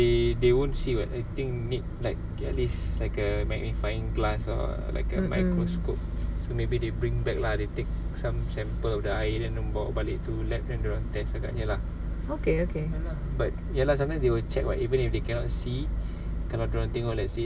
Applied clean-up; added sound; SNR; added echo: none; none; none; none.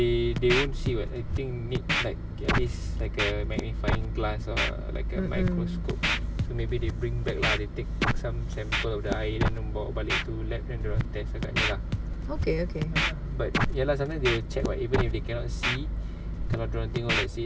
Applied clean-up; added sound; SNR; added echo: none; Scratching (performance technique); 3 dB; none.